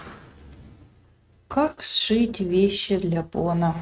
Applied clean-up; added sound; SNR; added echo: neural mask model RNNoise.